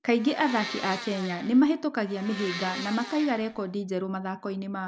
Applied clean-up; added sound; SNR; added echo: none; Domestic sounds, home sounds; 12 dB; none.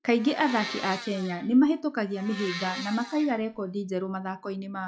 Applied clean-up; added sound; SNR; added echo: classical method log-MMSE.